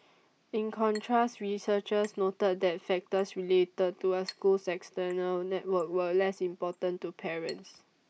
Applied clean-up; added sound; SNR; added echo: neural mask model Resemble Enhance denoiser.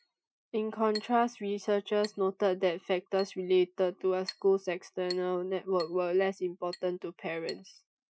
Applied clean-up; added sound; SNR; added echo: classical method Wiener filter.